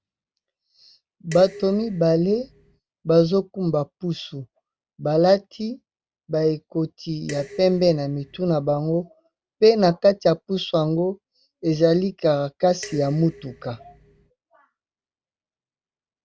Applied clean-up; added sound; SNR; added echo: none; Dishes, pots, and pans; 19 dB; none.